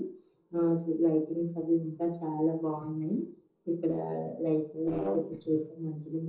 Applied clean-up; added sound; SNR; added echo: neural separator model SepFormer DNS4.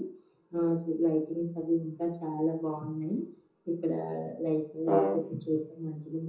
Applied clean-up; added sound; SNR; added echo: none; Brass instrument; 0 dB; reverberation time 0.6 s.